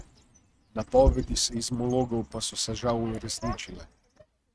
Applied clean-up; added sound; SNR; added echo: neural mask model RNNoise.